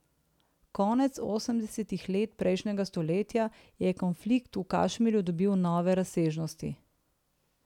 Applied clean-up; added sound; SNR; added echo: none; none; none; none.